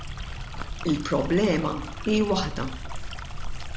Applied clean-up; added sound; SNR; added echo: none; Stream; 5 dB; none.